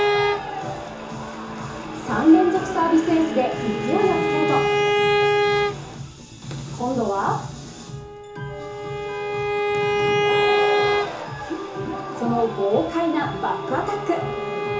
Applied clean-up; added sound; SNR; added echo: none; Bowed string instrument; 1 dB; reverberation time 0.7 s.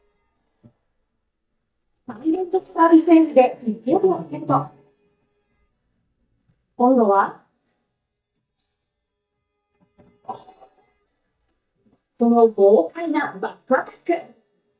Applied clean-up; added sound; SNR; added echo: neural mask model DeepFilterNet 3.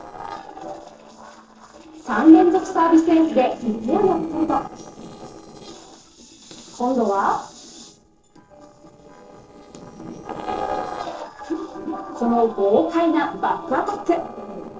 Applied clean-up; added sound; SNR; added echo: neural separator model SepFormer DNS4.